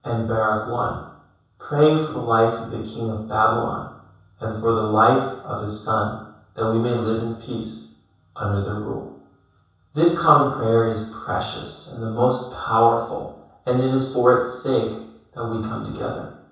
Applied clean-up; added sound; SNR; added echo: none; none; none; reverberation time 0.7 s.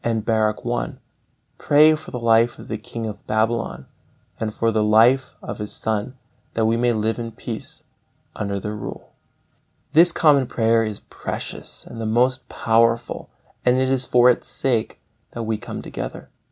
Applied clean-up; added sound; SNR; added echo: none; none; none; none.